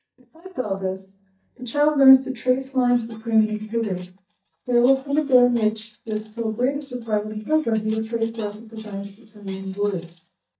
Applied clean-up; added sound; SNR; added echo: neural mask model DeepFilterNet 3.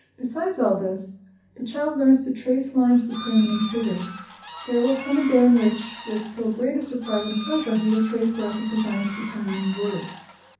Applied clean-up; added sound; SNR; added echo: none; Bird / Fowl; 14 dB; reverberation time 0.6 s.